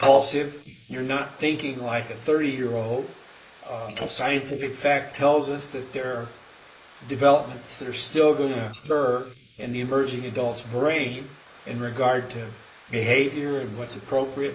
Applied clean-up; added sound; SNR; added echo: neural mask model Resemble Enhance denoiser.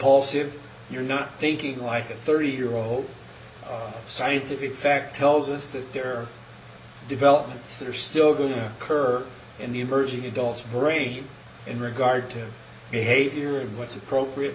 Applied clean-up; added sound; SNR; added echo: none; none; none; none.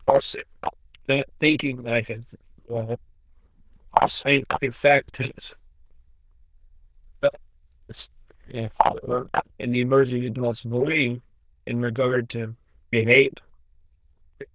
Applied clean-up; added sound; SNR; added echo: neural diffusion model UNIVERSE++.